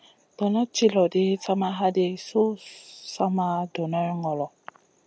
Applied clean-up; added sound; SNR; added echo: none; none; none; none.